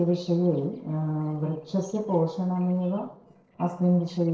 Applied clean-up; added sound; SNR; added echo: neural separator model SepFormer DNS4.